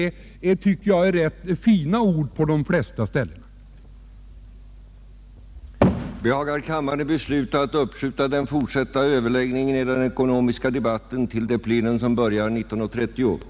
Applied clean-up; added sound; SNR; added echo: none; none; none; none.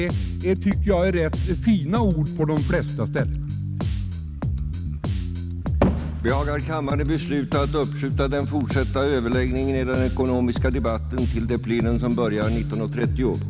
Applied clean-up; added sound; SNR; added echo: none; Bass guitar; 2 dB; none.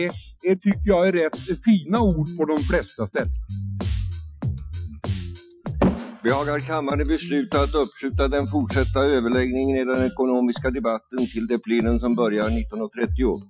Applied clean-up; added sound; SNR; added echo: classical method Wiener filter.